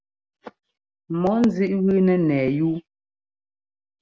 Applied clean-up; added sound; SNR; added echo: none; none; none; none.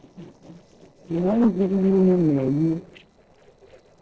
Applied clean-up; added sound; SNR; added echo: neural separator model SepFormer DNS4.